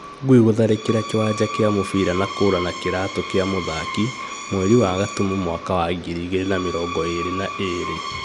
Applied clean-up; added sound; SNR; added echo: none; Screech; 10 dB; none.